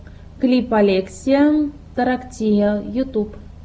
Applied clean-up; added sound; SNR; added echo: none; none; none; none.